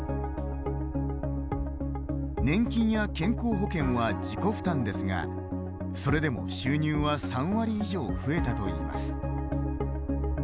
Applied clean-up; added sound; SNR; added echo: none; none; none; none.